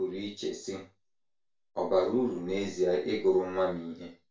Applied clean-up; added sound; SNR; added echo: none; none; none; reverberation time 0.3 s.